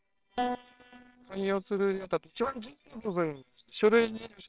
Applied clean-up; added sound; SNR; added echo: neural separator model SepFormer WHAMR!.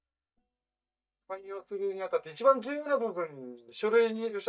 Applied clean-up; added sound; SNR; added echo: neural mask model DeepFilterNet 3.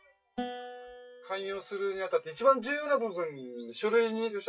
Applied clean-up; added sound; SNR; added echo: classical method WPE with log-MMSE.